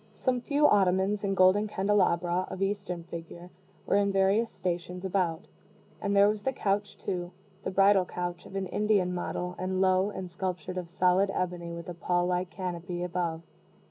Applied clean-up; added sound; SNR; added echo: none; none; none; none.